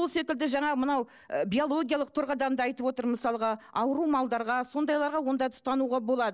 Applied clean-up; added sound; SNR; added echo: none; none; none; none.